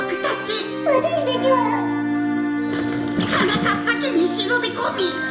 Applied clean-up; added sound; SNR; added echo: none; Wind instrument, woodwind instrument; 15 dB; reverberation time 1.0 s.